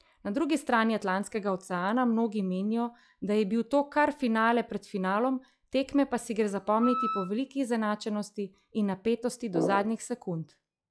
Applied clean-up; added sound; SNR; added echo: classical method log-MMSE.